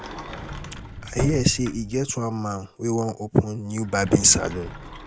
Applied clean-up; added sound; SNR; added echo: none; Sliding door; 12 dB; none.